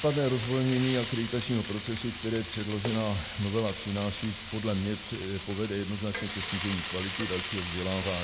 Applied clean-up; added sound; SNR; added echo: none; Frying (food); 2 dB; none.